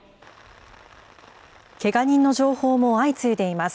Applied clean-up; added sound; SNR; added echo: none; none; none; none.